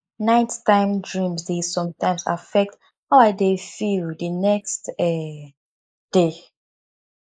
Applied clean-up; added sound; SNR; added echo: neural mask model Resemble Enhance denoiser.